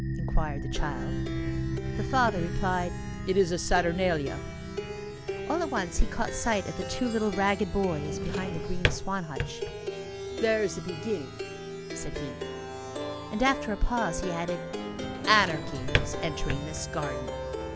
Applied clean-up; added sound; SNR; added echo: none; Drawer open or close + Plucked string instrument; 3 dB; none.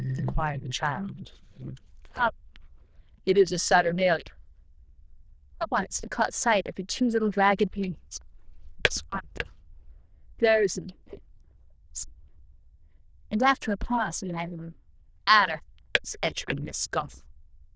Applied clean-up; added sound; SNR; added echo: neural diffusion model UNIVERSE++.